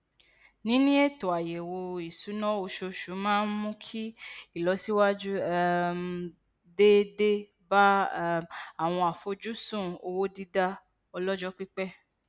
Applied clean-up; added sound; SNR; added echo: none; none; none; none.